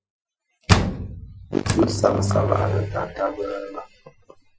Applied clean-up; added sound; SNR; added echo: classical method Wiener filter.